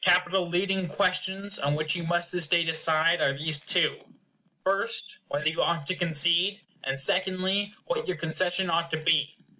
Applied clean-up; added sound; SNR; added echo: none; none; none; none.